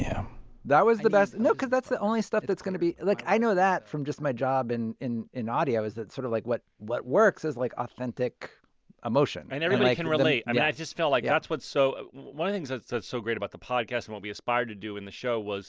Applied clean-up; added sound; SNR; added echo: none; none; none; none.